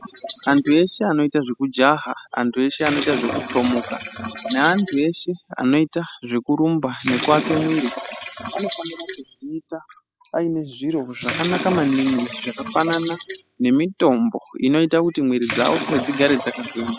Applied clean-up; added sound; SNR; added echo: classical method spectral subtraction.